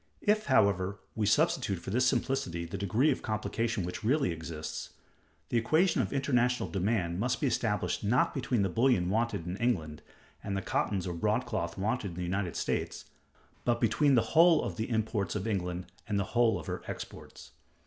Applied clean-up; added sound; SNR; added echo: none; none; none; none.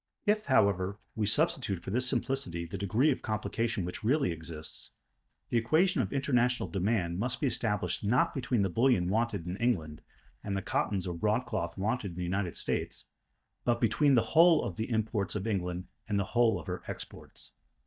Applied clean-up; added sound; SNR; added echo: neural mask model DeepFilterNet 3.